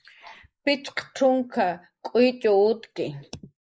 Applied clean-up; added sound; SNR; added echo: neural mask model Resemble Enhance denoiser.